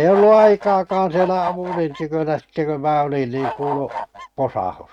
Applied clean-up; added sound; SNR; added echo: neural mask model RNNoise.